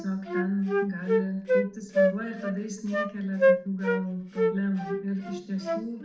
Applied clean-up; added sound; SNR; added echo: none; Wind instrument, woodwind instrument; -3 dB; reverberation time 0.7 s.